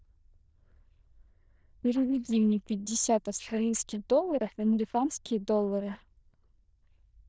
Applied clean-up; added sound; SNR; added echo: neural diffusion model UNIVERSE++.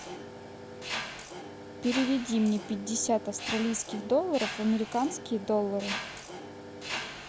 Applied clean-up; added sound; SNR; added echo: none; Mechanisms; 8 dB; none.